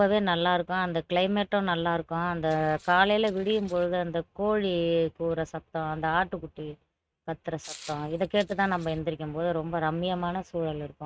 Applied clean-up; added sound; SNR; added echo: neural mask model RNNoise.